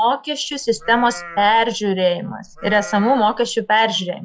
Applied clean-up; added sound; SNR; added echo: classical method log-MMSE.